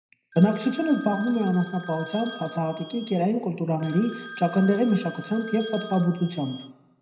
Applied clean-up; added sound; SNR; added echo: none; Telephone; 16 dB; reverberation time 0.8 s.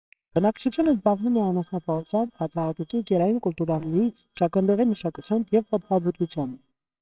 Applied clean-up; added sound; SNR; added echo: neural separator model SepFormer WHAMR!.